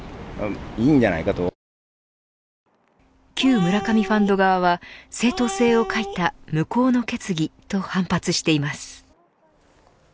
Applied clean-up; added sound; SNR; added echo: none; Cat; 9 dB; none.